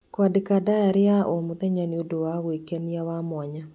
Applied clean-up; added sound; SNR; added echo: none; none; none; none.